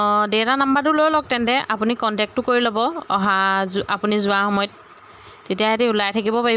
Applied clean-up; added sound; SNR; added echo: none; none; none; none.